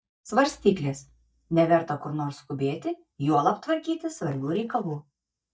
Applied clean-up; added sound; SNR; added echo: neural mask model DeepFilterNet 3.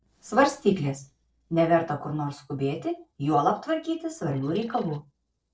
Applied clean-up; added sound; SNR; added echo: neural separator model SepFormer DNS4.